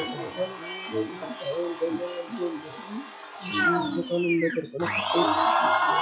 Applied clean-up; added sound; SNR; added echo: classical method log-MMSE.